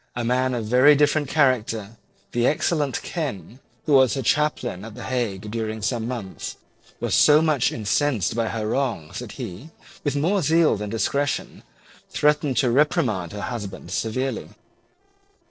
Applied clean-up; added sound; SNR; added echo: neural separator model SepFormer DNS4.